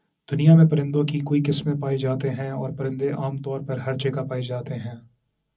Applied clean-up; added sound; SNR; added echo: none; none; none; reverberation time 0.4 s.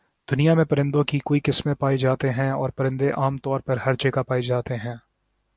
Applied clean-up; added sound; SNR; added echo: none; none; none; none.